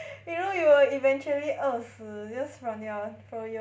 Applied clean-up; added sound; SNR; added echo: none; none; none; none.